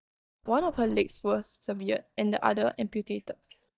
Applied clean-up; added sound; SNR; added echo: neural mask model DeepFilterNet 3.